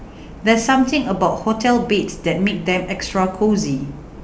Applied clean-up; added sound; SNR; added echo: none; none; none; none.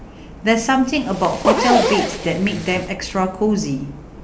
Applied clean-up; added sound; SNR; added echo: none; Zipper (clothing); 1 dB; none.